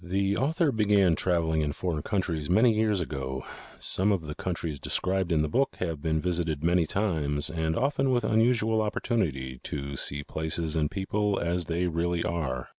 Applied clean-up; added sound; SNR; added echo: none; none; none; none.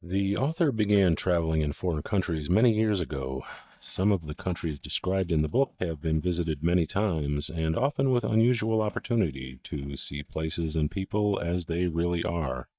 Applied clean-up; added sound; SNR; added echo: neural mask model DeepFilterNet 3.